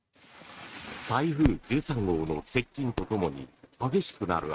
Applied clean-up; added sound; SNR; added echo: neural mask model RNNoise.